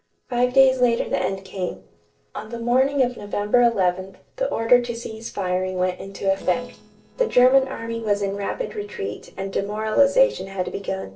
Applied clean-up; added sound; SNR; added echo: neural separator model SepFormer DNS4.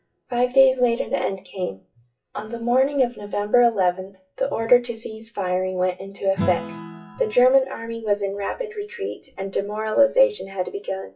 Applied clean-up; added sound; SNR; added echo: classical method WPE with log-MMSE.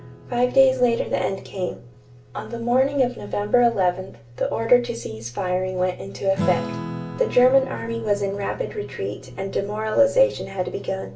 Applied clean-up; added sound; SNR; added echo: none; Acoustic guitar / Strum; 14 dB; reverberation time 0.2 s.